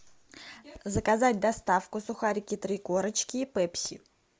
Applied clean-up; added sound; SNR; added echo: none; none; none; none.